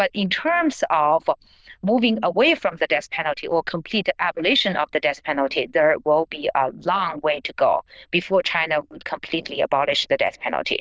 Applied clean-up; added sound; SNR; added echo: neural diffusion model UNIVERSE++.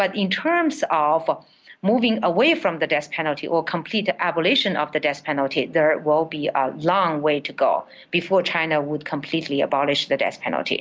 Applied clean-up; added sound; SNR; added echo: none; none; none; none.